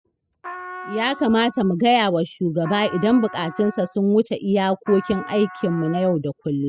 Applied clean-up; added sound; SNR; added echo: classical method spectral subtraction.